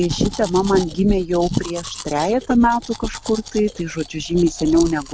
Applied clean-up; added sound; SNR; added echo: none; Domestic sounds, home sounds; 16 dB; none.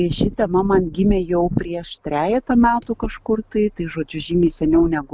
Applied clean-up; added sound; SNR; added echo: none; none; none; none.